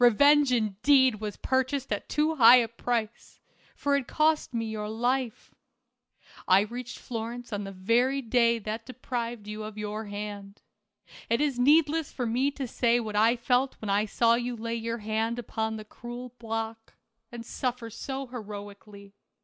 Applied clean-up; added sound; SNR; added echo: none; none; none; none.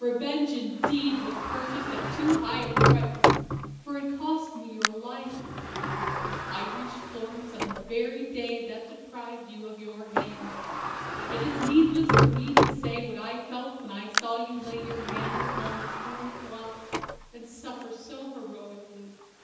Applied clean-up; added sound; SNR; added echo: none; Sliding door; -2 dB; reverberation time 1.1 s.